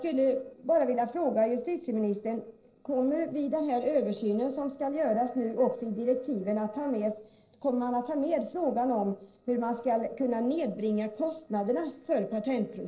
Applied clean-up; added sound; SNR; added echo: neural separator model SepFormer DNS4.